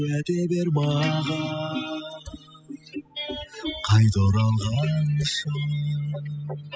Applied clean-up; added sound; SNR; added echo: classical method spectral subtraction.